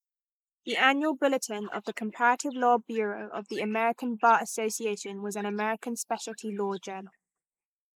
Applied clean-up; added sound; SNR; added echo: neural mask model Resemble Enhance denoiser.